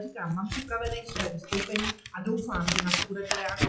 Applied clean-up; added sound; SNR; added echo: classical method WPE with log-MMSE.